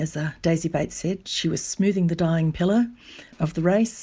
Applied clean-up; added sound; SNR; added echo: none; none; none; none.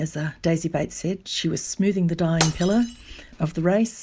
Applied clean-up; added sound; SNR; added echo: none; Shatter; 10 dB; none.